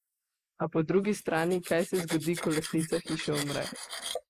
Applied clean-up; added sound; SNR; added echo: neural mask model Resemble Enhance denoiser.